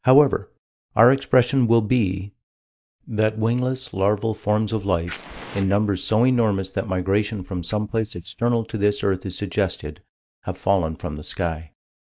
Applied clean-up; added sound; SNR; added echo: neural mask model DeepFilterNet 3.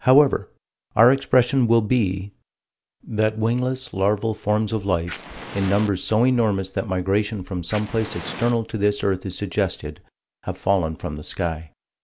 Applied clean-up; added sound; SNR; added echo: none; Fire; 16 dB; none.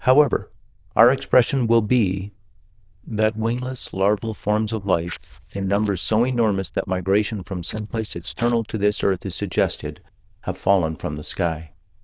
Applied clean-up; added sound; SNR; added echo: neural diffusion model UNIVERSE++.